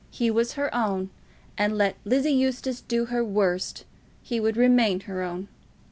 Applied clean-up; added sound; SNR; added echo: none; none; none; none.